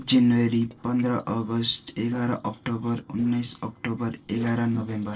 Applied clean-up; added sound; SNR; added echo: neural separator model SepFormer DNS4.